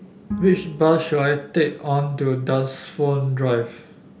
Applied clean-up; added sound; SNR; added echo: none; Bowed string instrument; 16 dB; none.